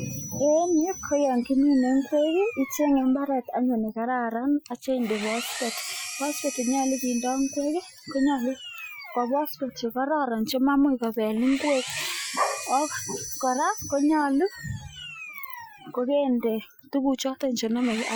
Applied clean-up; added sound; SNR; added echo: classical method Wiener filter.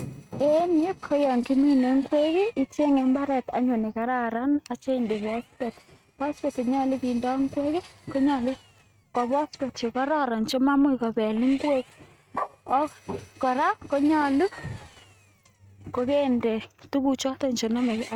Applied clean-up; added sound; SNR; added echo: neural mask model RNNoise.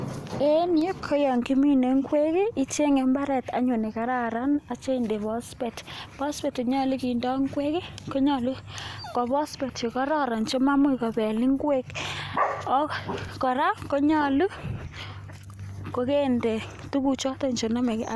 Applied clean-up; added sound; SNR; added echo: none; none; none; none.